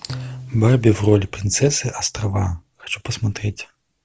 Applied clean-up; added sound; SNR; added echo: none; Bowed string instrument; 19 dB; none.